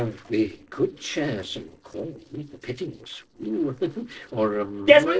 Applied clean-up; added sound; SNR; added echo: neural separator model SepFormer DNS4.